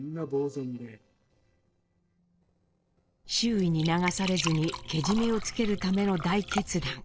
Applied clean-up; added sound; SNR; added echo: neural separator model SepFormer DNS4.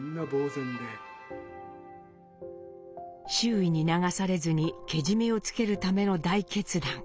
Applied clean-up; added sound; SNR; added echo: none; none; none; none.